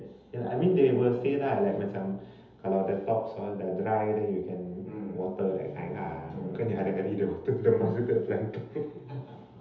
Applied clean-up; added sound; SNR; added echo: none; Bowed string instrument; 19 dB; reverberation time 0.8 s.